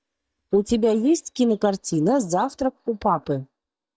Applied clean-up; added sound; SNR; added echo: neural mask model DeepFilterNet 3.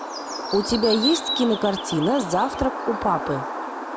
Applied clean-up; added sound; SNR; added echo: none; Bird; 5 dB; none.